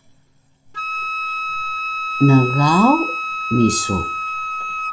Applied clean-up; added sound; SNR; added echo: none; Wind instrument, woodwind instrument; 5 dB; reverberation time 0.6 s.